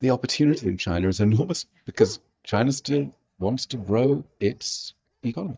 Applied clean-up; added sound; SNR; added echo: neural mask model DeepFilterNet 3.